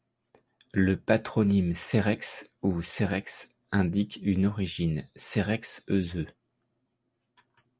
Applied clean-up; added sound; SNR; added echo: none; none; none; none.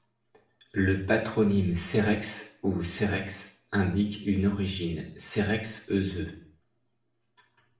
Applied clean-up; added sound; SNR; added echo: none; none; none; reverberation time 0.5 s.